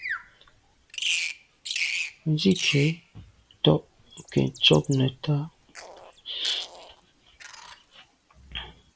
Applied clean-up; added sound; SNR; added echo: none; Bird vocalization, bird call, bird song; 8 dB; none.